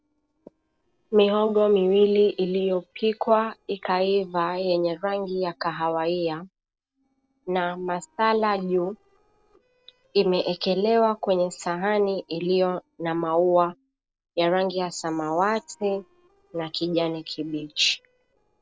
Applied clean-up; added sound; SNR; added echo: neural separator model SepFormer DNS4.